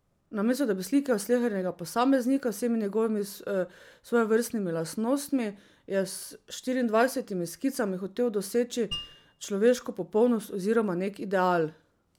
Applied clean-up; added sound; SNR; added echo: none; Mallet percussion; 14 dB; none.